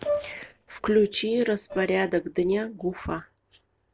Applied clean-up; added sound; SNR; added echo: neural separator model SepFormer DNS4.